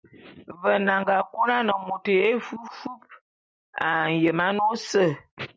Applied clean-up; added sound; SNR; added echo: none; none; none; none.